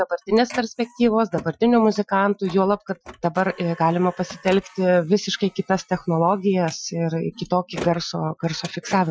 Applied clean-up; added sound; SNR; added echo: classical method Wiener filter.